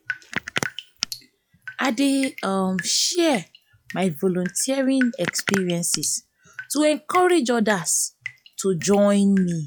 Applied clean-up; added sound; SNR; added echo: classical method log-MMSE.